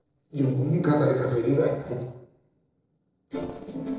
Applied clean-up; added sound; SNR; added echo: neural separator model SepFormer DNS4.